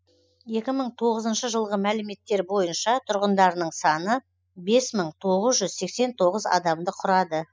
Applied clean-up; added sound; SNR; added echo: classical method spectral subtraction.